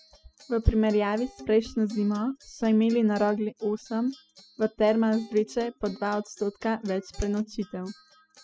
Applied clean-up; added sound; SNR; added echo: classical method spectral subtraction.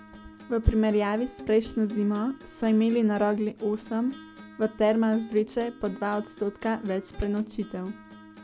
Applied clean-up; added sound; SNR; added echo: none; Acoustic guitar; 18 dB; none.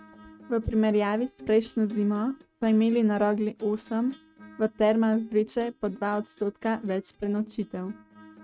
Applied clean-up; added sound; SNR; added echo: neural mask model RNNoise.